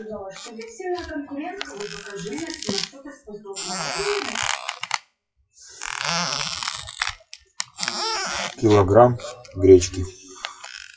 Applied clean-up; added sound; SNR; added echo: classical method WPE with log-MMSE.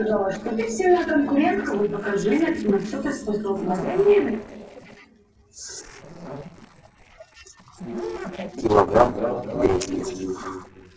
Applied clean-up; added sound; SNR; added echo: neural separator model SepFormer DNS4.